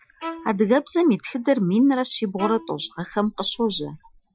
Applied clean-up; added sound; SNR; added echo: classical method Wiener filter.